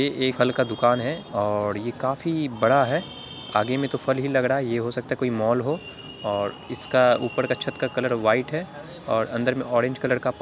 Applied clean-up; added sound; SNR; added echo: none; none; none; none.